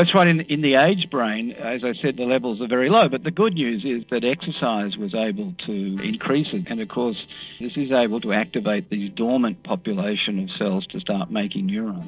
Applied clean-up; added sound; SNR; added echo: neural separator model SepFormer DNS4.